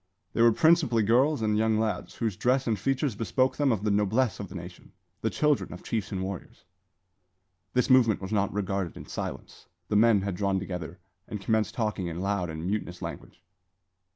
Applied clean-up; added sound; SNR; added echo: none; none; none; none.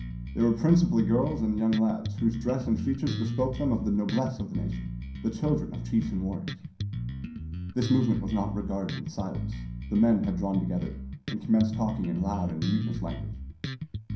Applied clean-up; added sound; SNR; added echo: none; Bass guitar; 6 dB; reverberation time 0.6 s.